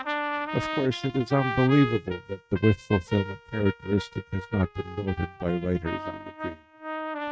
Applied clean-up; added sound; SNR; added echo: neural mask model RNNoise.